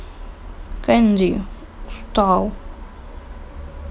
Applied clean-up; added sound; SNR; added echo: none; none; none; none.